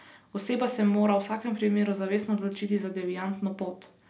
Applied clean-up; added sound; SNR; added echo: none; none; none; none.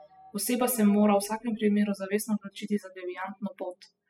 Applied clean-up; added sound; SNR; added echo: classical method spectral subtraction.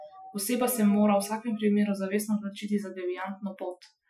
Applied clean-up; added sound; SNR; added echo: classical method Wiener filter.